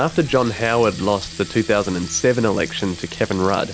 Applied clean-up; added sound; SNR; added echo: none; Water tap, faucet; 17 dB; none.